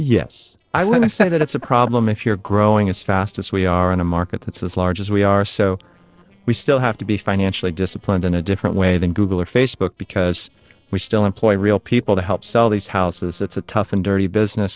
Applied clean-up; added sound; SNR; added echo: neural separator model SepFormer DNS4.